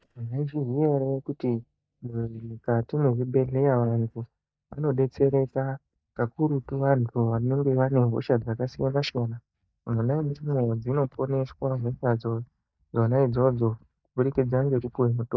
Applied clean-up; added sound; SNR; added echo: neural mask model DeepFilterNet 3.